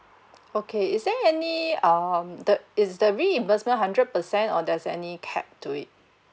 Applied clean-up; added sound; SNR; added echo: none; none; none; none.